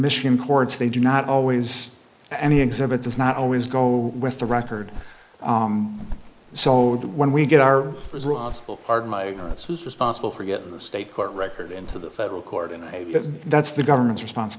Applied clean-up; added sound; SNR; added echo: neural mask model Resemble Enhance denoiser.